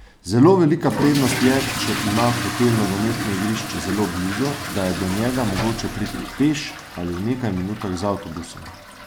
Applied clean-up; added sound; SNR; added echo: none; Fill (with liquid) / Toilet flush; 7 dB; none.